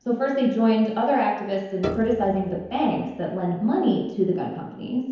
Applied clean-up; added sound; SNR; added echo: none; Piano; 13 dB; reverberation time 1.0 s.